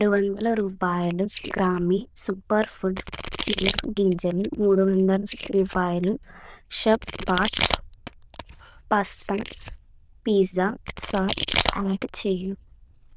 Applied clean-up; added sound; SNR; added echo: neural diffusion model UNIVERSE++.